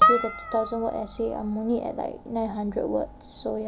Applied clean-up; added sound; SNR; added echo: none; Harp; 1 dB; none.